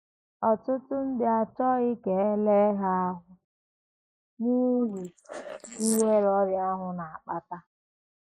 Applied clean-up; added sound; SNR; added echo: neural mask model Resemble Enhance denoiser.